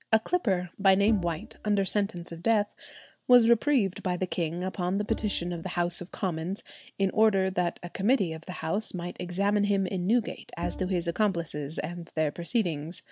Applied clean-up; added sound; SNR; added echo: none; Bowed string instrument; 15 dB; none.